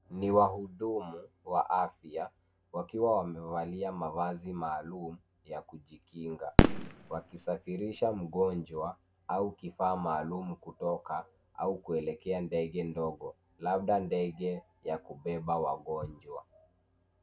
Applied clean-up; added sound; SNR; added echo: none; Fireworks; -5 dB; none.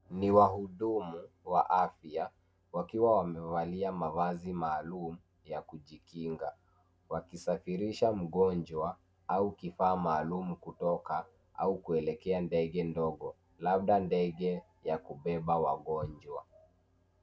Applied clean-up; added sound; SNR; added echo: none; none; none; none.